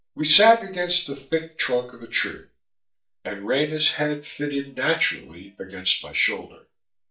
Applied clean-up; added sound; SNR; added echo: neural mask model DeepFilterNet 3.